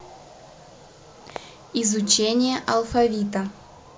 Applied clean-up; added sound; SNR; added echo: none; none; none; none.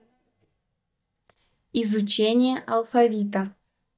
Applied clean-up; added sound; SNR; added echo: neural mask model DeepFilterNet 3.